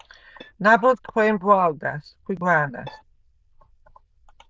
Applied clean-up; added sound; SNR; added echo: neural diffusion model UNIVERSE++.